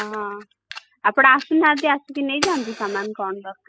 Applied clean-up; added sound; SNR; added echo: classical method spectral subtraction.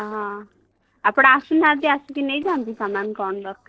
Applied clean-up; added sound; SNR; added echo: neural separator model SepFormer DNS4.